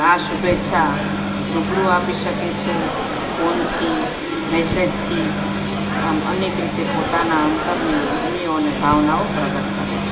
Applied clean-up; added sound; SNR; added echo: none; Microwave oven; 3 dB; reverberation time 1.9 s.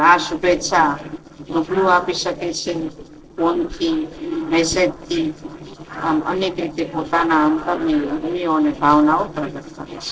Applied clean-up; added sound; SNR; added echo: neural separator model SepFormer DNS4.